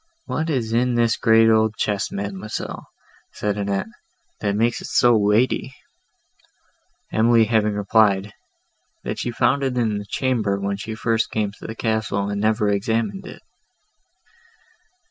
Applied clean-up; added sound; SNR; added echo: none; none; none; none.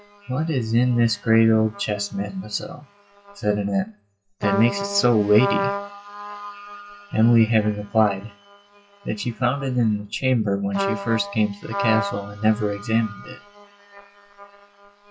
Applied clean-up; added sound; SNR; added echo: classical method WPE with log-MMSE.